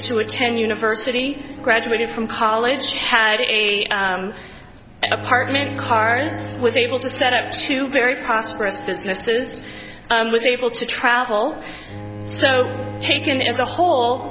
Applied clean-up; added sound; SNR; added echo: none; Bowed string instrument; 14 dB; none.